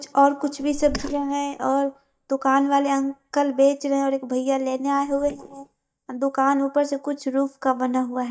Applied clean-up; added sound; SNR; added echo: neural mask model DeepFilterNet 3.